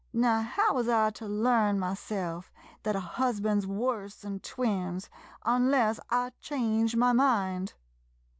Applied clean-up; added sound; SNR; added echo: none; none; none; none.